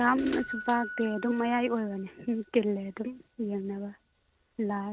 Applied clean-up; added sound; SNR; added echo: none; Doorbell; 1 dB; none.